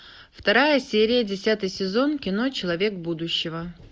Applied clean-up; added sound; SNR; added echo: none; none; none; none.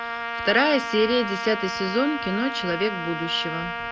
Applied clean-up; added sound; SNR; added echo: none; Trumpet; 5 dB; none.